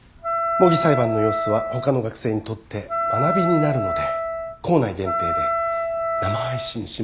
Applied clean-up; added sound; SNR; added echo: none; Wind instrument, woodwind instrument; 1 dB; none.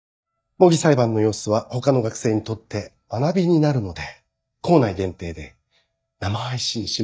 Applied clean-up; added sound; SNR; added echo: neural mask model DeepFilterNet 3.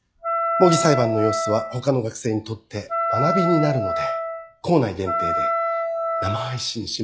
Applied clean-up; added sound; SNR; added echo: classical method log-MMSE.